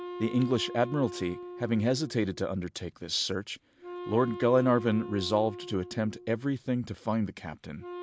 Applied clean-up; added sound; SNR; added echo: none; Wind instrument, woodwind instrument; 13 dB; none.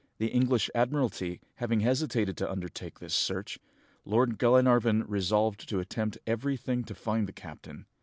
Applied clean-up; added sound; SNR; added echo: none; none; none; none.